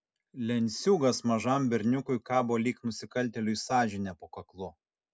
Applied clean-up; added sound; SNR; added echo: none; none; none; none.